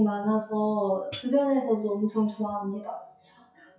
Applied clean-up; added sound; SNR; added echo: classical method WPE with log-MMSE.